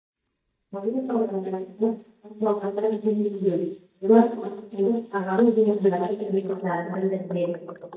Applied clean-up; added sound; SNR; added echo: neural mask model DeepFilterNet 3.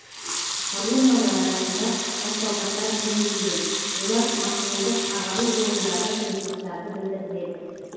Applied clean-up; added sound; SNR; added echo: none; Sink (filling or washing) / Water tap, faucet / Liquid; 3 dB; reverberation time 2.2 s.